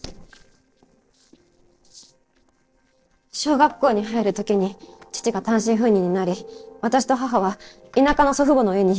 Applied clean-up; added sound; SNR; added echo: neural separator model SepFormer DNS4.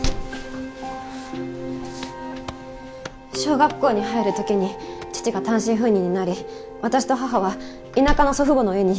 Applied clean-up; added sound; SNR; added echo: none; Slam; 10 dB; none.